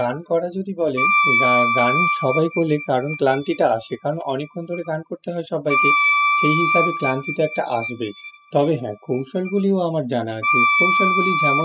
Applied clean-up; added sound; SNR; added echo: classical method spectral subtraction.